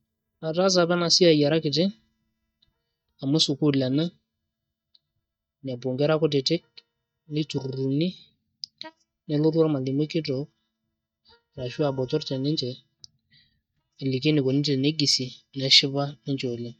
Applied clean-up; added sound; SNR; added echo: neural mask model DeepFilterNet 3.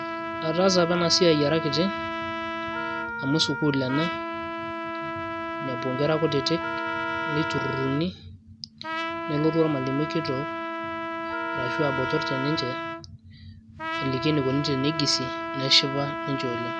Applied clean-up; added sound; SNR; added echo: none; Wind instrument, woodwind instrument + Trumpet; 4 dB; none.